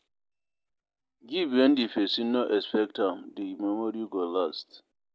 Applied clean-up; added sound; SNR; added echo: none; none; none; none.